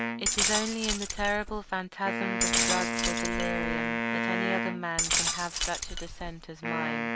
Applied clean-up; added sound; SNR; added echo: none; Wind instrument, woodwind instrument + Glass; -5 dB; none.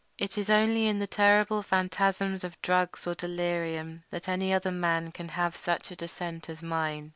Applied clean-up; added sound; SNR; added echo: none; none; none; none.